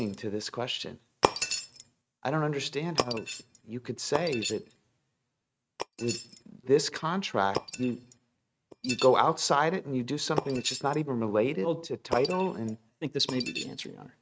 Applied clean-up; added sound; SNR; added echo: neural mask model RNNoise.